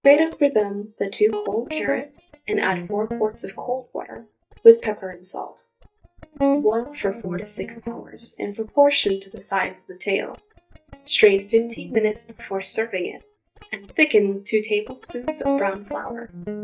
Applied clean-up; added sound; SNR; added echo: neural mask model DeepFilterNet 3.